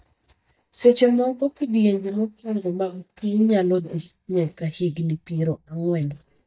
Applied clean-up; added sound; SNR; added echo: neural mask model DeepFilterNet 3.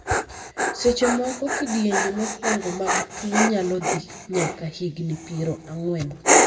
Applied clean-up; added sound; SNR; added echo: none; Dog; -1 dB; reverberation time 1.0 s.